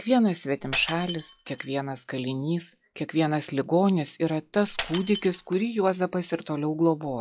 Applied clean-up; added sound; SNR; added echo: classical method log-MMSE.